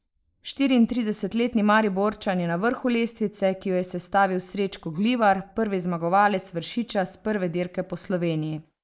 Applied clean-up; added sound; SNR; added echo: neural mask model Resemble Enhance denoiser.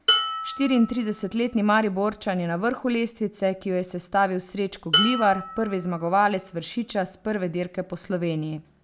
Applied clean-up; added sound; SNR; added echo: none; Dishes, pots, and pans; 6 dB; none.